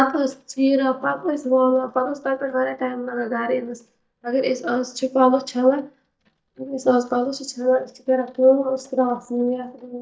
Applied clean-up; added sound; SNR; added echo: neural mask model DeepFilterNet 3.